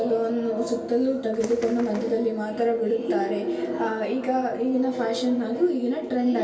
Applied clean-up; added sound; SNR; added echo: none; Bird; 17 dB; reverberation time 0.2 s.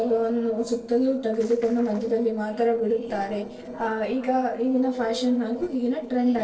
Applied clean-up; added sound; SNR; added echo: neural separator model SepFormer DNS4.